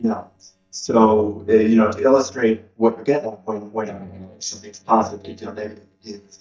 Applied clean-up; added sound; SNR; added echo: neural mask model DeepFilterNet 3.